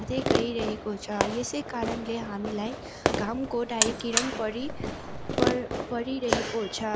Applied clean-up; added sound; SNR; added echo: none; Fireworks + Alarm; -1 dB; none.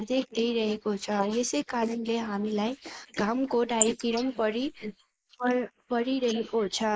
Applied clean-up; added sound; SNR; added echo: neural mask model Resemble Enhance denoiser.